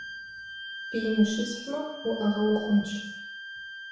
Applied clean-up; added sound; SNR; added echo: none; Wind instrument, woodwind instrument; 11 dB; reverberation time 0.8 s.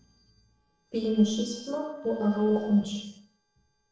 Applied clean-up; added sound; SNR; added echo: neural separator model SepFormer DNS4.